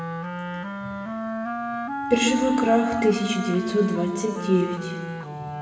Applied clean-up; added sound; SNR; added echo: none; Wind instrument, woodwind instrument; 5 dB; reverberation time 2.3 s.